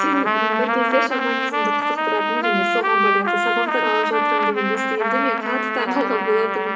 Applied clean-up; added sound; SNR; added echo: none; Trumpet; -4 dB; reverberation time 2.1 s.